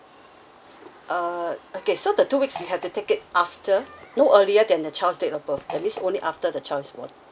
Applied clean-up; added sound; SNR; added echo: none; Fart; 17 dB; none.